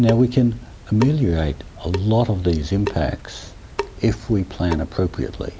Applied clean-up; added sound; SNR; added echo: none; Drip / Sink (filling or washing) / Water tap, faucet; 12 dB; none.